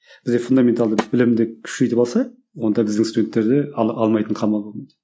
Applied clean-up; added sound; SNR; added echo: neural mask model RNNoise.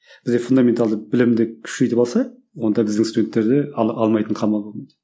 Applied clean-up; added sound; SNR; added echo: none; none; none; none.